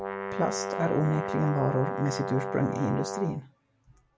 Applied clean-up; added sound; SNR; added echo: none; Brass instrument; 4 dB; none.